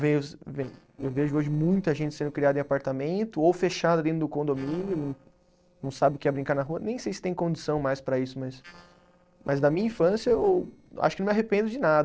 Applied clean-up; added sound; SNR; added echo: neural separator model SepFormer DNS4.